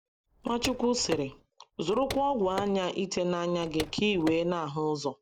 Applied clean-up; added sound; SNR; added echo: none; Car; 12 dB; none.